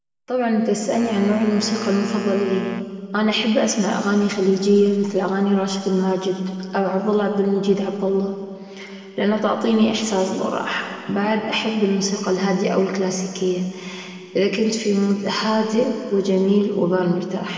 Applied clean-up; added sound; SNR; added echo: none; Wind instrument, woodwind instrument; 11 dB; reverberation time 2.4 s.